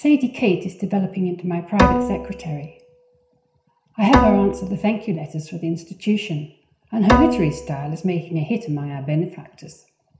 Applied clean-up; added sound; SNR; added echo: none; Bowed string instrument; 2 dB; reverberation time 0.5 s.